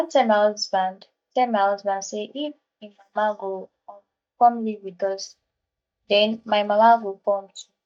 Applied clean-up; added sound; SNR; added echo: neural mask model DeepFilterNet 3.